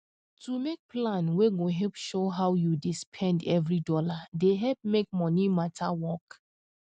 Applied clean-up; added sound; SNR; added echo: none; none; none; none.